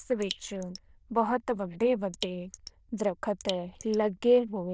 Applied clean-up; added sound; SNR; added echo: neural diffusion model UNIVERSE++.